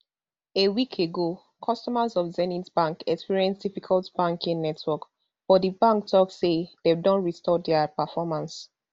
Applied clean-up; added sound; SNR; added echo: none; none; none; none.